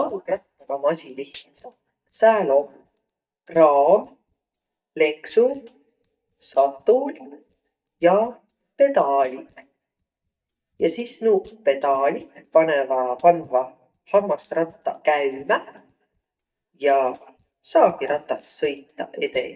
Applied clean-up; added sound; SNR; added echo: neural mask model DeepFilterNet 3.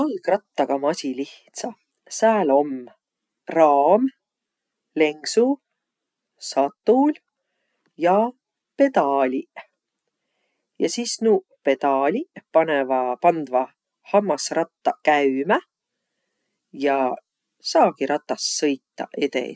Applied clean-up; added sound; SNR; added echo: none; none; none; none.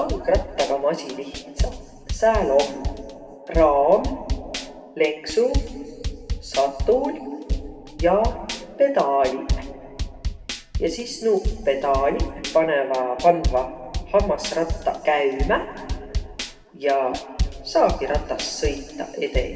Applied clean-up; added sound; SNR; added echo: none; Drum / Drum kit; 6 dB; reverberation time 2.4 s.